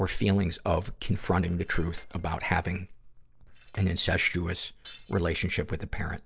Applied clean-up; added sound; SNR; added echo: neural separator model SepFormer DNS4.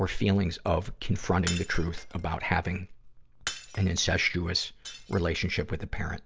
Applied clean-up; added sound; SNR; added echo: none; Shatter; 16 dB; none.